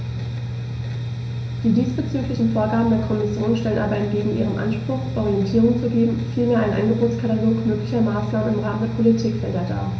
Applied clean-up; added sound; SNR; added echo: none; none; none; reverberation time 0.5 s.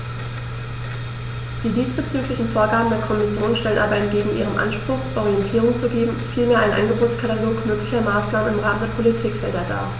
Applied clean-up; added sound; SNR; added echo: none; none; none; none.